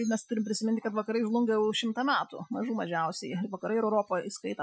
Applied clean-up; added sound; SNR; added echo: classical method Wiener filter.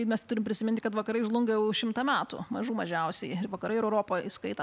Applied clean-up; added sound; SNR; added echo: none; none; none; none.